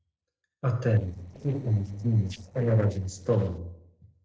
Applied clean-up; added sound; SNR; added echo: neural separator model SepFormer DNS4.